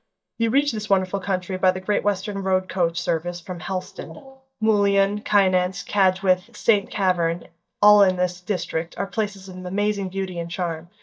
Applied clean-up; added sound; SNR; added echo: neural mask model DeepFilterNet 3.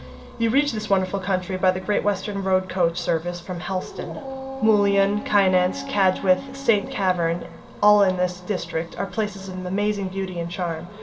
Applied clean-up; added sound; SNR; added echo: none; Dog; 15 dB; reverberation time 1.7 s.